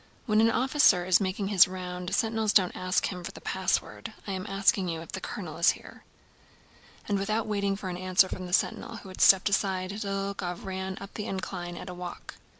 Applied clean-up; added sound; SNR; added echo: none; none; none; none.